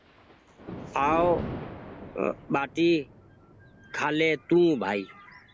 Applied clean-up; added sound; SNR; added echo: none; Thunder; 13 dB; none.